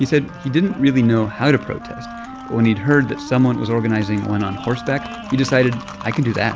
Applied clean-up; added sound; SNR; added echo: none; Wind instrument, woodwind instrument; 15 dB; none.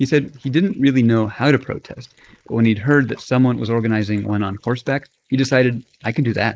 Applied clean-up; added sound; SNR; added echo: neural mask model Resemble Enhance denoiser.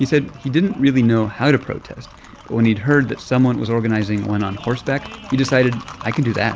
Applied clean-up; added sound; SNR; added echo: none; none; none; none.